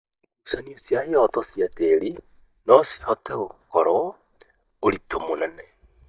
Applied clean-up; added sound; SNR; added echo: neural mask model DeepFilterNet 3.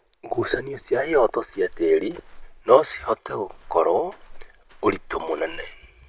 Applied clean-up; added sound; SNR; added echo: none; Walk, footsteps; 18 dB; none.